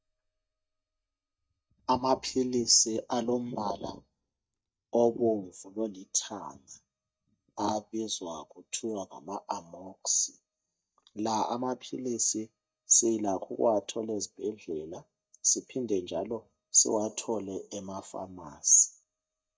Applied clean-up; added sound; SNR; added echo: neural mask model DeepFilterNet 3.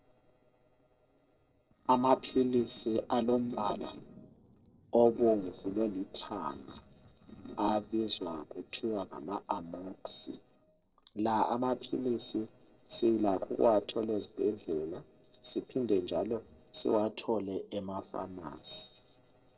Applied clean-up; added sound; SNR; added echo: neural separator model SepFormer DNS4.